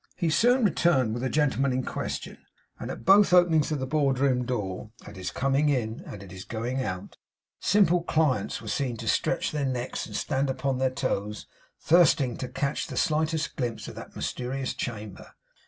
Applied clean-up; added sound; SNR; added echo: none; none; none; none.